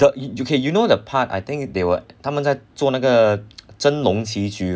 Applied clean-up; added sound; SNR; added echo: none; none; none; none.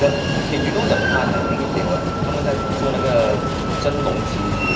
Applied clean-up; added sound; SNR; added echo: none; Train; -2 dB; reverberation time 0.5 s.